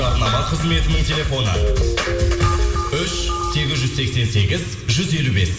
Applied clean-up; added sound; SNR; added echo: none; none; none; reverberation time 2.6 s.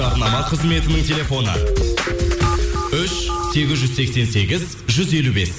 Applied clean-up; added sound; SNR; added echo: none; none; none; none.